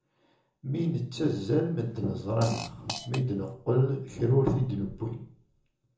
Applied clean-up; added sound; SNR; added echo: none; Fart; 12 dB; reverberation time 0.6 s.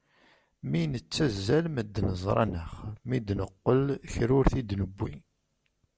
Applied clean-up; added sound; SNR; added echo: none; none; none; none.